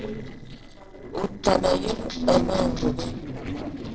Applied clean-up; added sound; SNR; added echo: neural separator model SepFormer DNS4.